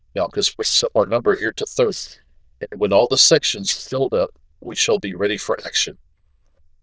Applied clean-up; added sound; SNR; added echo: neural diffusion model UNIVERSE++.